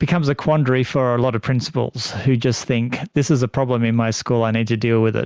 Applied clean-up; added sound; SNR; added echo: none; none; none; none.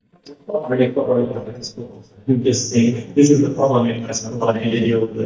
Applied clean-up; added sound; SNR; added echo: neural mask model DeepFilterNet 3.